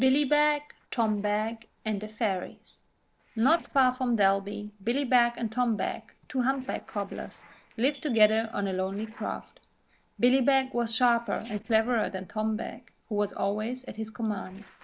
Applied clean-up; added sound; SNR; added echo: neural separator model SepFormer DNS4.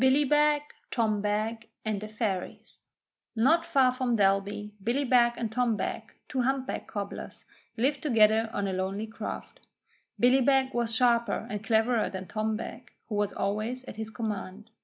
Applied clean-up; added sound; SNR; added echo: none; none; none; none.